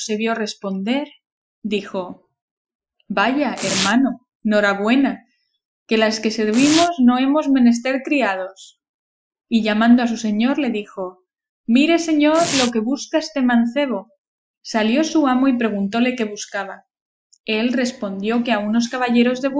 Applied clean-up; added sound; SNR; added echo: classical method Wiener filter.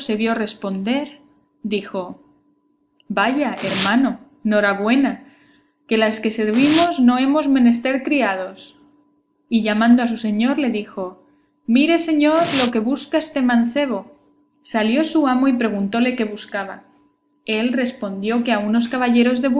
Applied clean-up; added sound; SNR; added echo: none; Domestic sounds, home sounds; 12 dB; none.